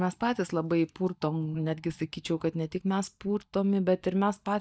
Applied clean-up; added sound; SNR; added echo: neural mask model DeepFilterNet 3.